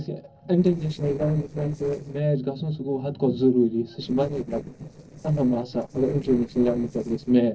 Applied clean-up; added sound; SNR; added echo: neural separator model SepFormer DNS4.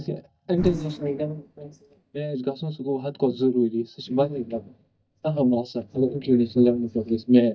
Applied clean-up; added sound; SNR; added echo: neural mask model DeepFilterNet 3.